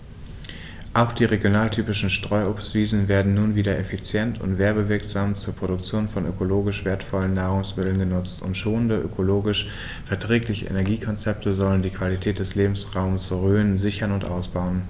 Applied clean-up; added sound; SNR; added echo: none; none; none; none.